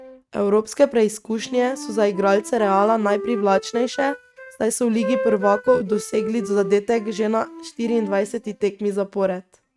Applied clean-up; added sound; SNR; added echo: neural mask model RNNoise.